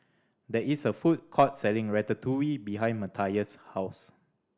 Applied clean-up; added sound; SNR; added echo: none; none; none; none.